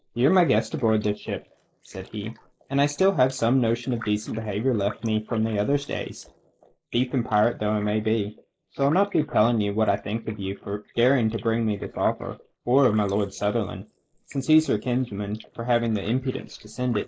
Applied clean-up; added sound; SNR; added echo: neural mask model Resemble Enhance denoiser.